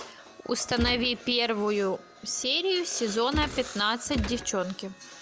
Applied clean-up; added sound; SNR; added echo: none; Gunshot, gunfire; 7 dB; none.